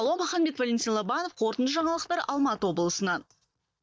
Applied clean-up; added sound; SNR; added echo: neural mask model DeepFilterNet 3.